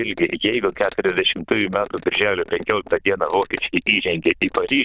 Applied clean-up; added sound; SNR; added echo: neural diffusion model UNIVERSE++.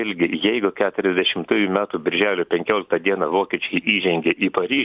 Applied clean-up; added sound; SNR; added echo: none; none; none; none.